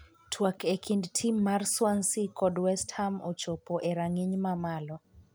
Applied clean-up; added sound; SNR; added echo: none; none; none; none.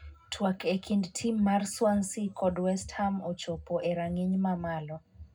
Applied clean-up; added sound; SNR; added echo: none; none; none; reverberation time 0.3 s.